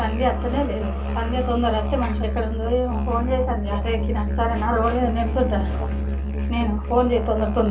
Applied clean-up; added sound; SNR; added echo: none; Musical instrument; 1 dB; reverberation time 0.3 s.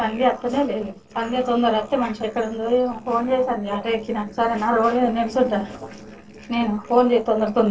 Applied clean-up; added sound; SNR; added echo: neural separator model SepFormer DNS4.